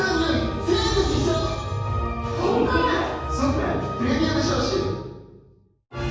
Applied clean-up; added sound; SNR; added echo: none; none; none; reverberation time 1.3 s.